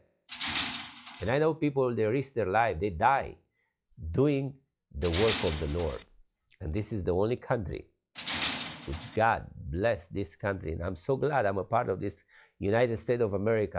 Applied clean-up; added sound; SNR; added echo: classical method log-MMSE.